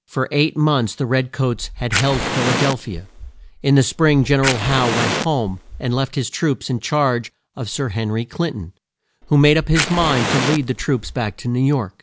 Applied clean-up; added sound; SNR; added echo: none; Fire; 5 dB; none.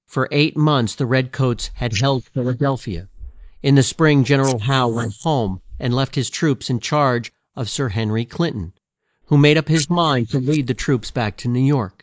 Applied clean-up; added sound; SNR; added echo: neural mask model Resemble Enhance denoiser.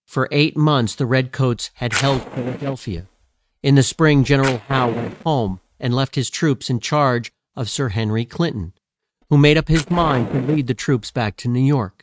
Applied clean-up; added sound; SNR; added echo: neural mask model RNNoise.